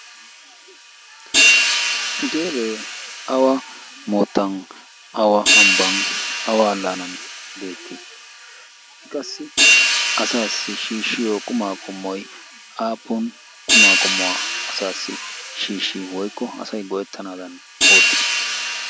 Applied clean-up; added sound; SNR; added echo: none; Hi-hat; -4 dB; none.